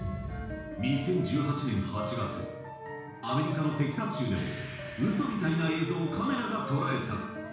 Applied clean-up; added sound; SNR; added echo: none; Wind instrument, woodwind instrument; 16 dB; reverberation time 1.1 s.